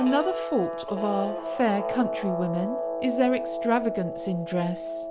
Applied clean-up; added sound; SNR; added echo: none; Guitar; 4 dB; none.